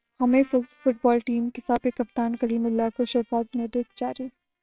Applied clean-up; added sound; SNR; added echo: neural separator model SepFormer WHAMR!.